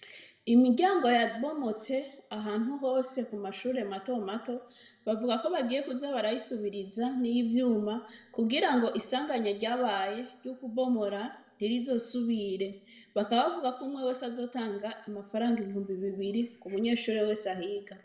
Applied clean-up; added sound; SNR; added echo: none; none; none; reverberation time 1.5 s.